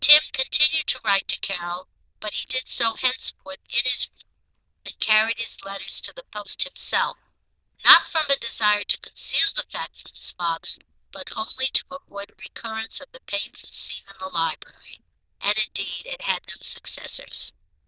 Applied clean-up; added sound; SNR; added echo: neural diffusion model UNIVERSE++.